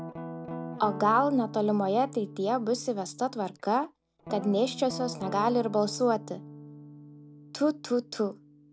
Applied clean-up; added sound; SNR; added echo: none; Guitar; 13 dB; none.